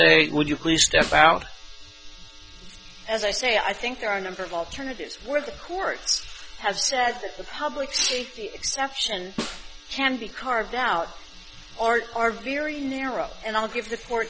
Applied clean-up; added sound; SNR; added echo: none; Snare drum; 13 dB; none.